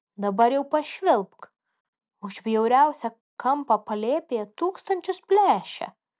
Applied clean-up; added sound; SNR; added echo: none; none; none; none.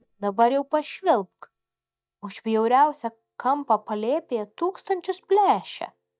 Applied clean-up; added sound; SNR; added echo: neural mask model DeepFilterNet 3.